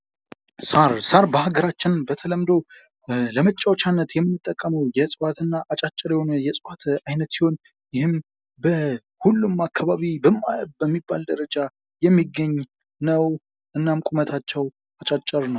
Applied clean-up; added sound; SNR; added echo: none; none; none; none.